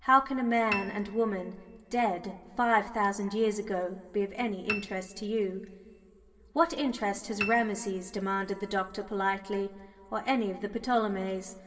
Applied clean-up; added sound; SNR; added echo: none; Piano; 11 dB; reverberation time 2.0 s.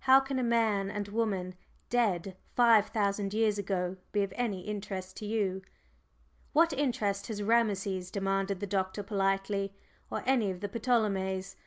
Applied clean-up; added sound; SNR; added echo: none; none; none; none.